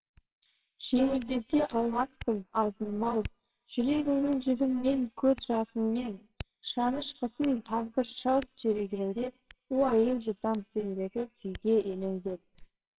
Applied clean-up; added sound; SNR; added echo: neural separator model SepFormer WHAMR!.